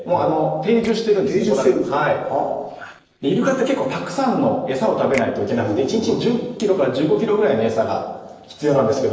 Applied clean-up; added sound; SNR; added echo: neural separator model SepFormer DNS4.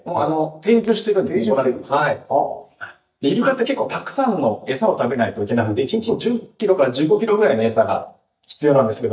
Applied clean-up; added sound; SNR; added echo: neural mask model DeepFilterNet 3.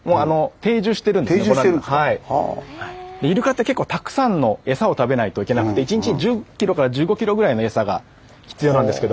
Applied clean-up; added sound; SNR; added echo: none; none; none; none.